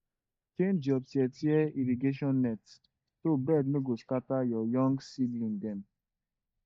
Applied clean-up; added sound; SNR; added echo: neural mask model DeepFilterNet 3.